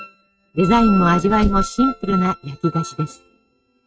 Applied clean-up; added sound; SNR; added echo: neural mask model RNNoise.